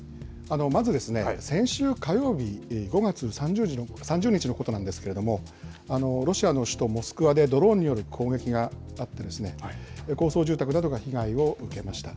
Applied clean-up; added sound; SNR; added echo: none; none; none; none.